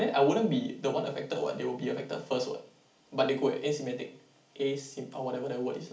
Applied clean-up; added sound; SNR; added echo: none; none; none; reverberation time 0.4 s.